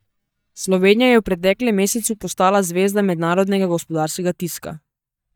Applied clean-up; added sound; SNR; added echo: neural mask model DeepFilterNet 3.